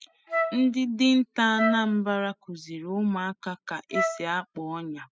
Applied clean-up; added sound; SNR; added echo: classical method spectral subtraction.